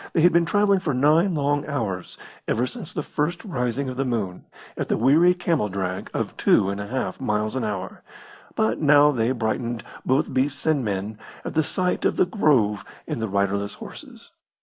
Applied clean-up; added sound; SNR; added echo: none; none; none; none.